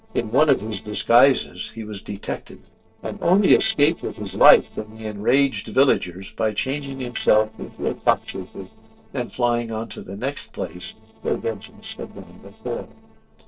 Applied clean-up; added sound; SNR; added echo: neural separator model SepFormer DNS4.